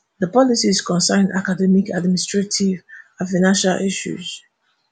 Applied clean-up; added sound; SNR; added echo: none; none; none; none.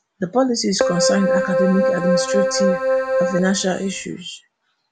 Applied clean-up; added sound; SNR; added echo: none; Keyboard (musical); -2 dB; none.